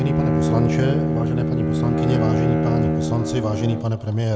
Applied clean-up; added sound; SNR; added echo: none; Bowed string instrument; -2 dB; none.